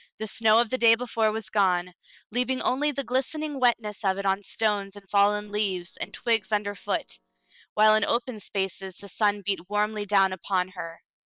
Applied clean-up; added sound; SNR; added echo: neural separator model SepFormer WHAM!.